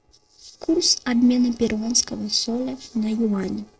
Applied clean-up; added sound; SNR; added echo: neural separator model SepFormer DNS4.